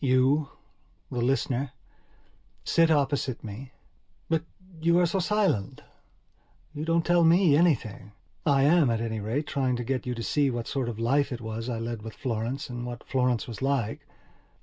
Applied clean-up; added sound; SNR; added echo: none; none; none; none.